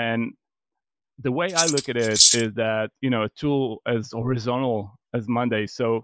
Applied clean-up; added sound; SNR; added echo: neural mask model Resemble Enhance denoiser.